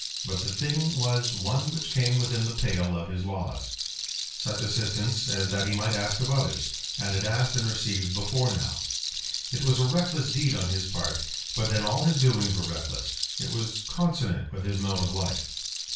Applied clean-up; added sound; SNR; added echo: none; Rattle; 5 dB; reverberation time 0.3 s.